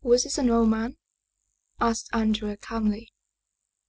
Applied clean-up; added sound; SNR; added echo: none; none; none; none.